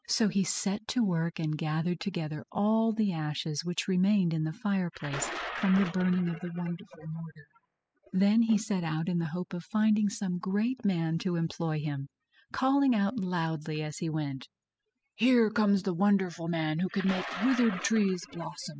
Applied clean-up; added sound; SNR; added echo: classical method spectral subtraction.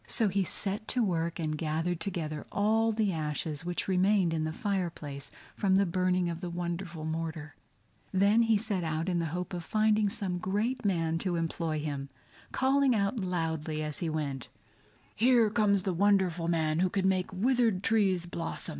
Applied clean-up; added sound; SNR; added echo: none; none; none; none.